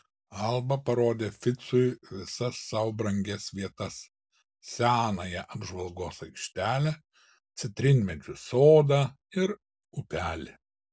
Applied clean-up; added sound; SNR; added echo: none; none; none; none.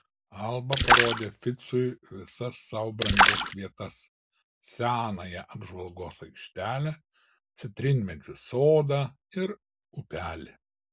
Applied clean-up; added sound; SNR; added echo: none; Splash, splatter; -5 dB; none.